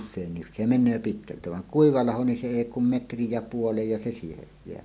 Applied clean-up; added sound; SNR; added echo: none; none; none; none.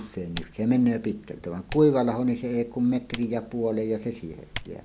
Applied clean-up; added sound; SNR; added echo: none; Typing; 17 dB; none.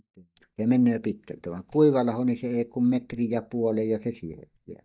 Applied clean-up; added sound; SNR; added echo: neural mask model DeepFilterNet 3.